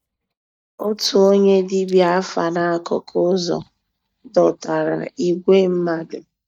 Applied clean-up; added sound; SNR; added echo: neural mask model DeepFilterNet 3.